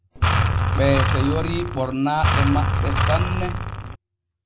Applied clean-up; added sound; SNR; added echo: none; Engine; -4 dB; none.